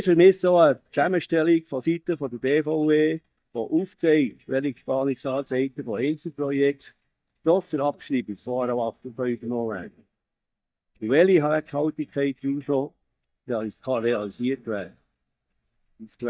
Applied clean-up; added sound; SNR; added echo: neural mask model DeepFilterNet 3.